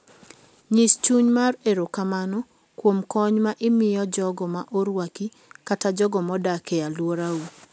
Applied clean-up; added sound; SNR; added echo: none; none; none; none.